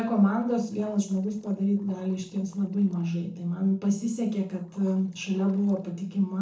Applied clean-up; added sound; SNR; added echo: neural separator model SepFormer DNS4.